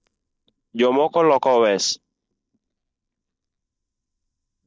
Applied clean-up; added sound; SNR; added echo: neural mask model DeepFilterNet 3.